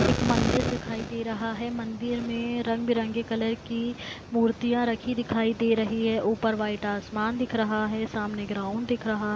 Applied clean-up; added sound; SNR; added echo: none; none; none; none.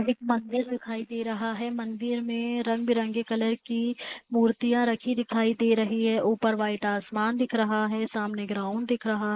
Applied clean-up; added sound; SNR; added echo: neural mask model Resemble Enhance denoiser.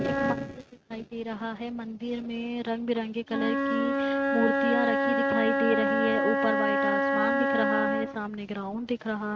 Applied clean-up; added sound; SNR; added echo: neural mask model RNNoise.